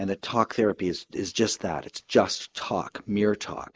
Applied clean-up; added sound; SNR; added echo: neural mask model Resemble Enhance denoiser.